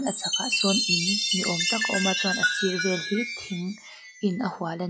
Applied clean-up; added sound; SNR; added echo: classical method log-MMSE.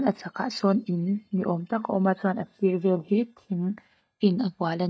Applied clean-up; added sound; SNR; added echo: neural mask model DeepFilterNet 3.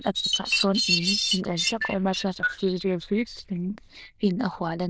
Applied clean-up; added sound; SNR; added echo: neural diffusion model UNIVERSE++.